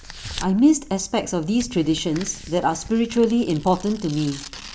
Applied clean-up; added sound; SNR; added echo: none; Tearing; 17 dB; none.